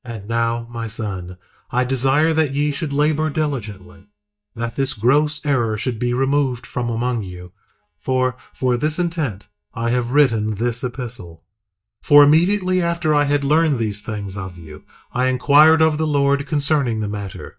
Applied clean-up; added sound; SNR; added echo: neural mask model DeepFilterNet 3.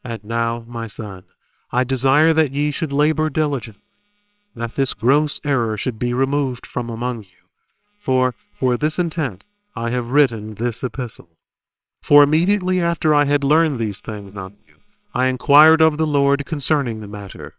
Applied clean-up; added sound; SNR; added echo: neural separator model SepFormer WHAMR!.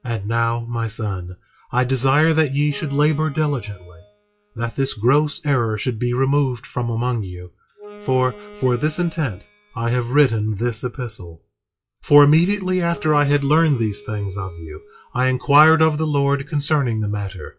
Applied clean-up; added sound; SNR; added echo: classical method WPE with log-MMSE.